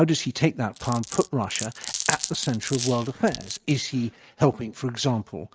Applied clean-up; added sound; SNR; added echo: neural mask model RNNoise.